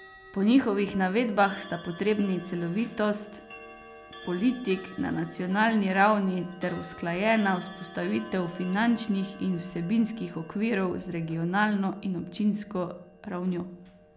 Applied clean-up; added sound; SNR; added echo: none; Clock; 19 dB; none.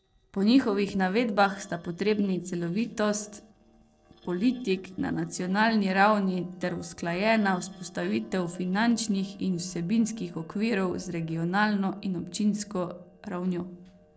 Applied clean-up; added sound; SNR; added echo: neural separator model SepFormer DNS4.